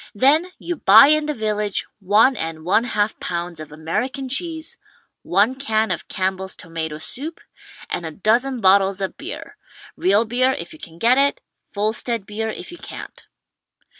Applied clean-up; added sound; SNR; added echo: none; none; none; none.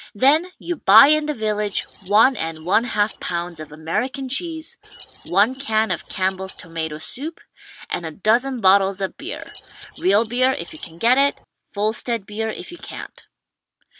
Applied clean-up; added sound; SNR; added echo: none; Keys jangling; 14 dB; none.